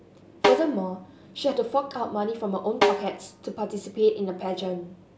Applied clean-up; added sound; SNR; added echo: none; Snare drum; 0 dB; none.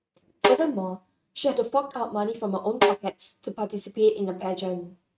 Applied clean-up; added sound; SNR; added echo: neural mask model RNNoise.